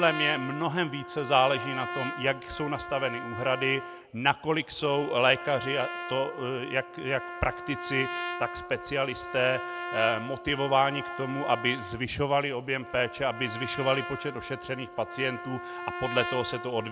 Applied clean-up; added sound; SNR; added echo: none; Trumpet; 9 dB; none.